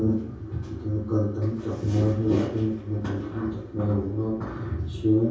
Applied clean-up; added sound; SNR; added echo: none; none; none; reverberation time 0.6 s.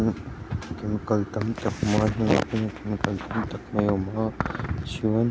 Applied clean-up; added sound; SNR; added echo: none; none; none; none.